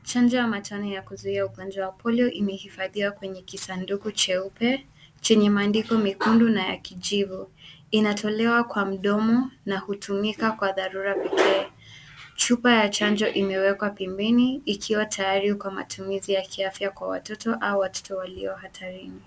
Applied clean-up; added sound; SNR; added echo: none; none; none; none.